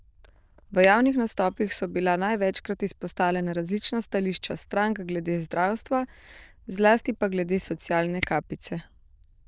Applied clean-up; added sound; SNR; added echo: neural diffusion model UNIVERSE++.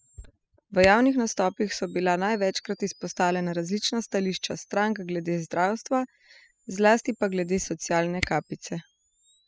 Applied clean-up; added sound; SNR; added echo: classical method spectral subtraction.